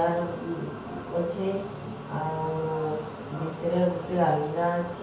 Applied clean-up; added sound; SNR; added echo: none; Fixed-wing aircraft, airplane; 19 dB; reverberation time 0.5 s.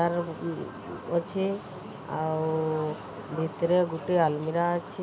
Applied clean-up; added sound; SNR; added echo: none; none; none; none.